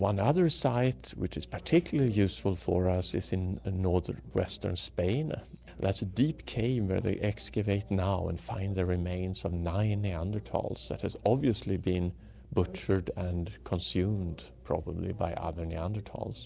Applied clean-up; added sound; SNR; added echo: none; none; none; none.